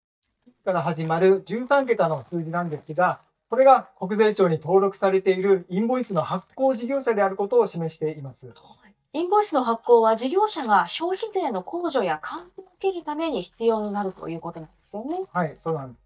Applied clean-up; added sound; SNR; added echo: neural mask model DeepFilterNet 3.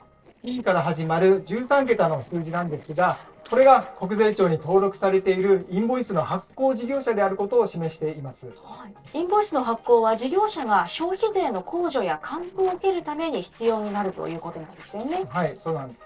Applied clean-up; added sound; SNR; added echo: neural separator model SepFormer DNS4.